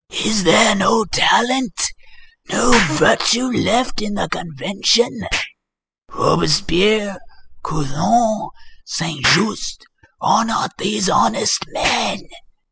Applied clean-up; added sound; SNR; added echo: classical method spectral subtraction.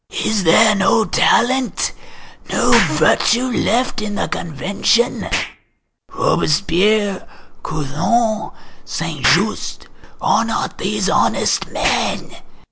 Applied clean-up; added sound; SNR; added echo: none; Explosion; 12 dB; none.